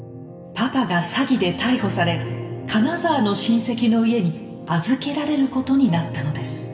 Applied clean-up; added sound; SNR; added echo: none; none; none; reverberation time 2.6 s.